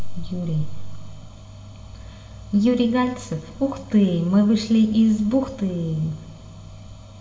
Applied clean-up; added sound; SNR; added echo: none; none; none; reverberation time 2.9 s.